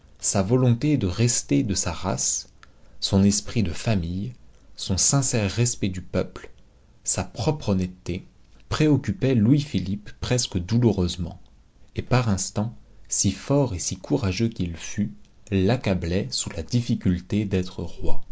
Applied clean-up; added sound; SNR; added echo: none; none; none; none.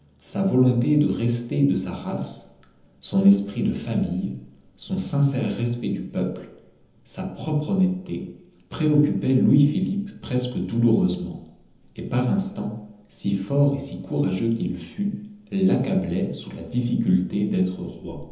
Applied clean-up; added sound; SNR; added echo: none; none; none; reverberation time 0.9 s.